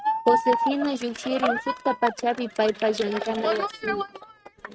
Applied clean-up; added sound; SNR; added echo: neural mask model RNNoise.